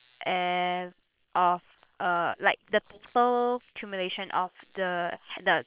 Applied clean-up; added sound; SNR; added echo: neural separator model SepFormer WHAM!.